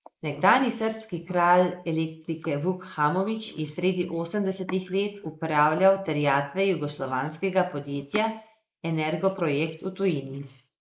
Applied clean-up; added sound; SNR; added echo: neural mask model Resemble Enhance denoiser.